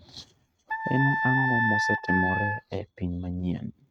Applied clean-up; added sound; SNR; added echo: neural mask model RNNoise.